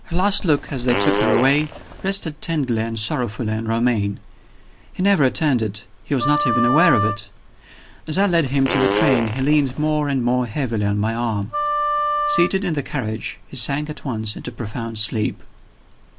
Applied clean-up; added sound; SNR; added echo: none; Wind instrument, woodwind instrument + Fart; 3 dB; none.